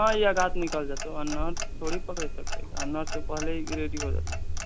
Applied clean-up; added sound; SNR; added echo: none; Clock; -2 dB; none.